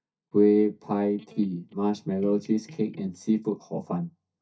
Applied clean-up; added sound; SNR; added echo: neural mask model DeepFilterNet 3.